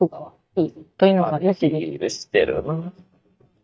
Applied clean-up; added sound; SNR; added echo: neural mask model DeepFilterNet 3.